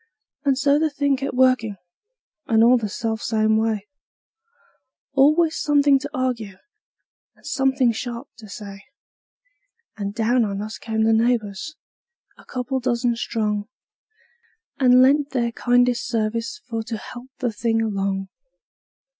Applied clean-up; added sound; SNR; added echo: none; none; none; none.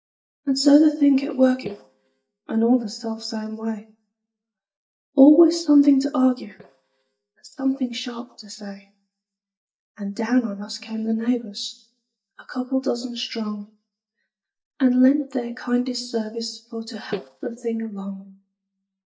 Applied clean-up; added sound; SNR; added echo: neural mask model DeepFilterNet 3.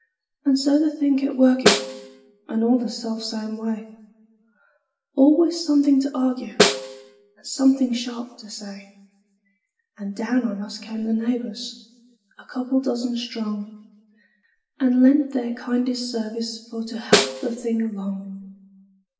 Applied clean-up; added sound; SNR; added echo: none; Snare drum; 0 dB; reverberation time 0.9 s.